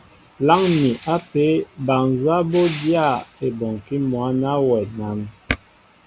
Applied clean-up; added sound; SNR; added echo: none; Crushing; 16 dB; none.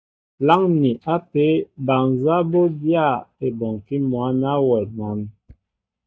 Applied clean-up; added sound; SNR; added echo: neural mask model DeepFilterNet 3.